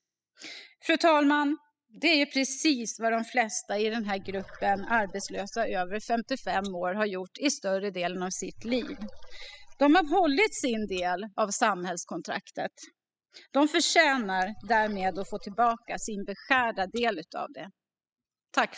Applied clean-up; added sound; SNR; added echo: classical method spectral subtraction.